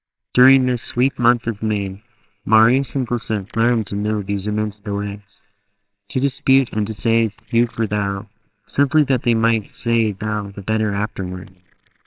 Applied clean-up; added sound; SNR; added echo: neural separator model SepFormer WHAMR!.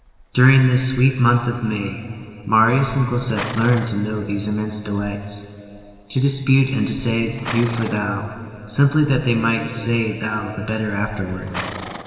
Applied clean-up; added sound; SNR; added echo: none; Livestock, farm animals, working animals; 17 dB; reverberation time 2.8 s.